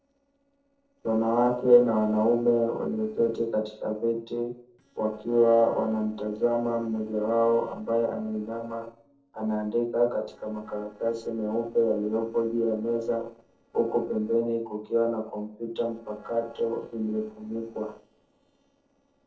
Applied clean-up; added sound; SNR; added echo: neural separator model SepFormer DNS4.